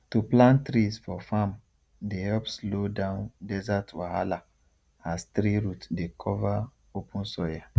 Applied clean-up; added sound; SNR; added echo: none; none; none; none.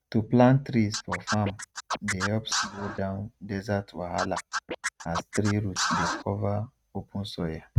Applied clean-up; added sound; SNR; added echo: neural mask model RNNoise.